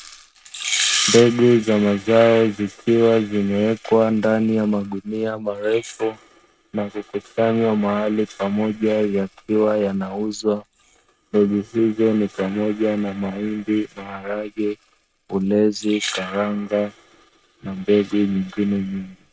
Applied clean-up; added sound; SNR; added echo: neural mask model RNNoise.